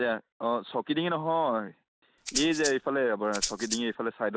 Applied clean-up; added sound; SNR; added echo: none; Rattle (instrument); 5 dB; none.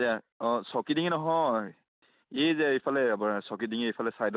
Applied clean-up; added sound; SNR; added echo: none; none; none; none.